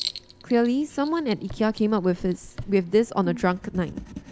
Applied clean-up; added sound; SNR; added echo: none; Writing; 14 dB; none.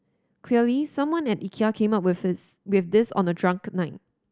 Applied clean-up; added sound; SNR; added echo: none; none; none; none.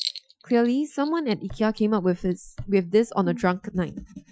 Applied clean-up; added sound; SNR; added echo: classical method Wiener filter.